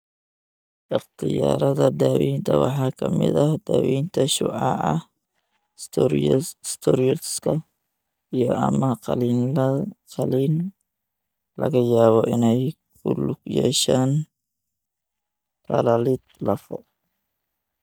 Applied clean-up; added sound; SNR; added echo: neural mask model DeepFilterNet 3.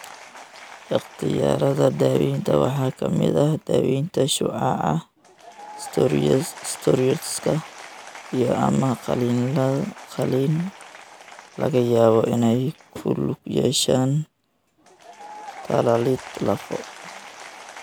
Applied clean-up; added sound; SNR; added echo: none; Applause / Crowd; 19 dB; none.